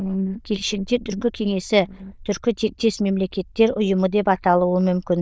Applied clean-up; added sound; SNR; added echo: neural diffusion model UNIVERSE++.